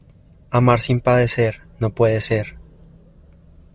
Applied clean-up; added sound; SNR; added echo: none; none; none; none.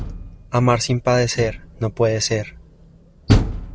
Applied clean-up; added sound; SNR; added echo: none; Door; 3 dB; none.